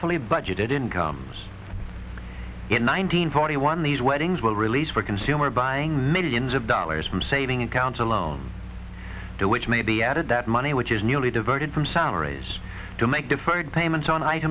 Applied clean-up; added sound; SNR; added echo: none; none; none; none.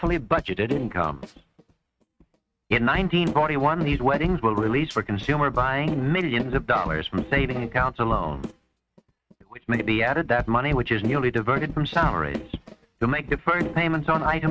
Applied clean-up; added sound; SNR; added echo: neural mask model RNNoise.